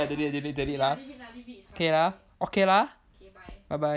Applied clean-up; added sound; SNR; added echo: none; none; none; none.